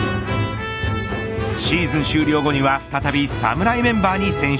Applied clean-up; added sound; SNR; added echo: none; none; none; none.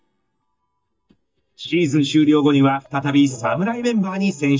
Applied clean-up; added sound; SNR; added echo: neural mask model DeepFilterNet 3.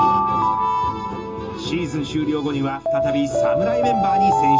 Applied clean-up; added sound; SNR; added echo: none; Alarm; -4 dB; reverberation time 0.2 s.